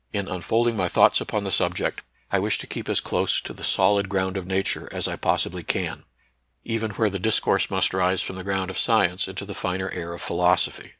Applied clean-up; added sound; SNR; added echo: none; none; none; none.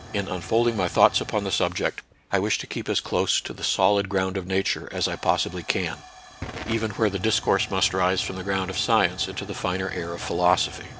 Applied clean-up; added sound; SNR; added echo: none; Tick / Hiss / Explosion / Fire; 17 dB; none.